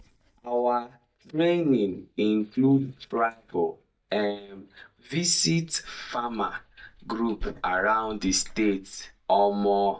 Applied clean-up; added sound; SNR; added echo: neural mask model DeepFilterNet 3.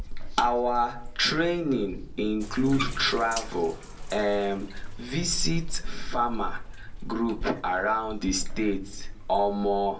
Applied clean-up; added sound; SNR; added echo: none; Bathtub (filling or washing); 5 dB; reverberation time 0.2 s.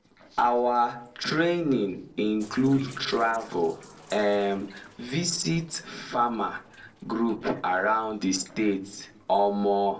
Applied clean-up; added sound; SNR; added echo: neural separator model SepFormer DNS4.